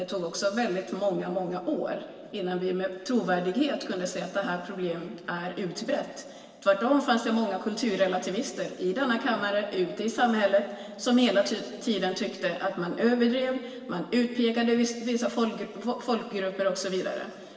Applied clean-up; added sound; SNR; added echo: none; none; none; reverberation time 1.8 s.